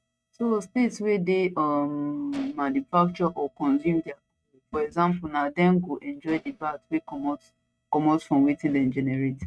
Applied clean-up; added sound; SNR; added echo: neural mask model RNNoise.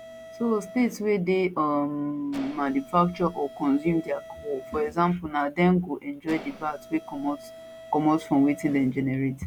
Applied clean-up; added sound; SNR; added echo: none; Mechanisms; 18 dB; none.